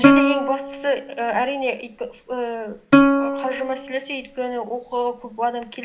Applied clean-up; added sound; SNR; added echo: none; Plucked string instrument; -4 dB; none.